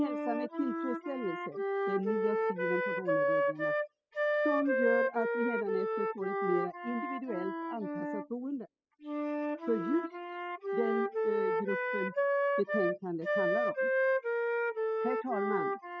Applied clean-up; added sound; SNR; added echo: classical method spectral subtraction.